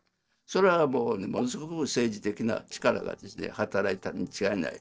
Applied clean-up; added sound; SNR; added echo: neural separator model SepFormer DNS4.